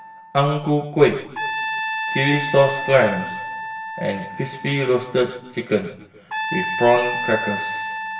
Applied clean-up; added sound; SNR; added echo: none; Trumpet; 7 dB; reverberation time 0.9 s.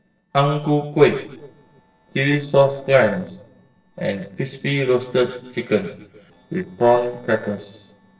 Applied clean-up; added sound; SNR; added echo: neural separator model SepFormer DNS4.